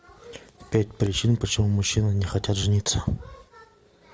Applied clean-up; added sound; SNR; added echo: none; none; none; none.